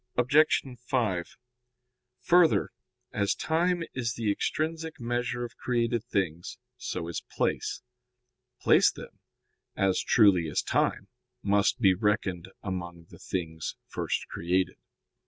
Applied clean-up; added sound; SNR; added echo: none; none; none; none.